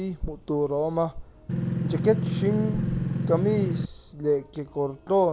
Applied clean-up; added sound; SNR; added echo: none; Engine; 0 dB; none.